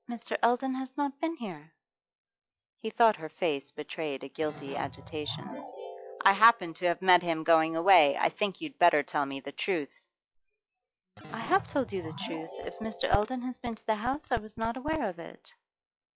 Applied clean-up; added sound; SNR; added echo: classical method log-MMSE.